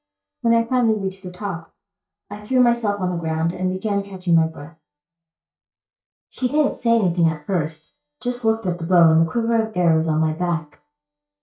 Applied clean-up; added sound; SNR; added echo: neural mask model DeepFilterNet 3.